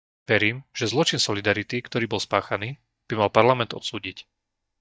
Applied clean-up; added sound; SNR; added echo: neural mask model DeepFilterNet 3.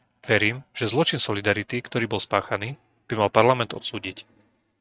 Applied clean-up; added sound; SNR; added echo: neural mask model RNNoise.